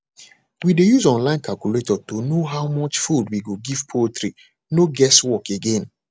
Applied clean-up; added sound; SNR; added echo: none; none; none; none.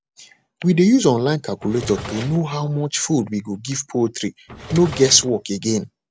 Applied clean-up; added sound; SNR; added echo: none; Drawer open or close; 13 dB; none.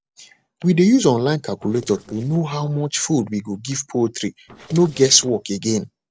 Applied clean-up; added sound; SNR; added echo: neural separator model SepFormer DNS4.